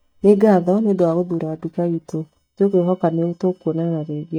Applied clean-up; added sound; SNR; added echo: neural mask model DeepFilterNet 3.